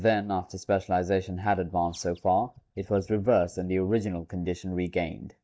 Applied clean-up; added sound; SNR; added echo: neural mask model DeepFilterNet 3.